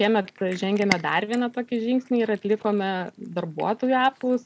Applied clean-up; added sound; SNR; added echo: none; Cat; 14 dB; none.